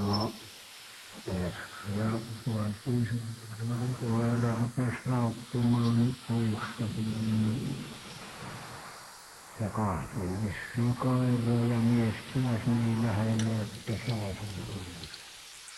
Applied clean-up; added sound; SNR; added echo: neural mask model Resemble Enhance denoiser.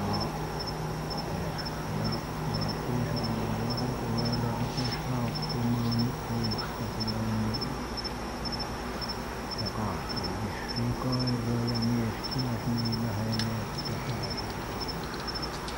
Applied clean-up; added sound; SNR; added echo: none; Cricket; 0 dB; none.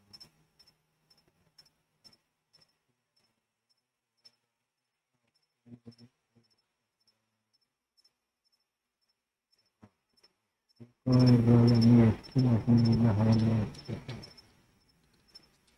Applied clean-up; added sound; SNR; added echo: neural mask model RNNoise.